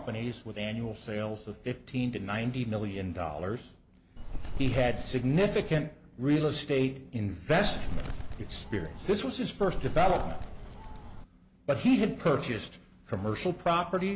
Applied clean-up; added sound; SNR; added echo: none; Bird; 3 dB; none.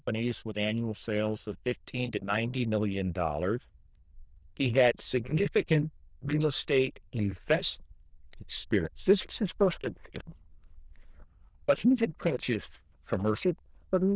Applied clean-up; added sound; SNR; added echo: neural diffusion model UNIVERSE++.